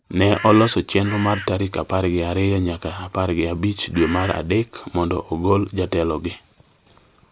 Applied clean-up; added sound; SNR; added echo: none; Bird; 11 dB; none.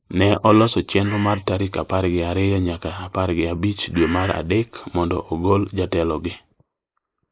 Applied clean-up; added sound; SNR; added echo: neural mask model Resemble Enhance denoiser.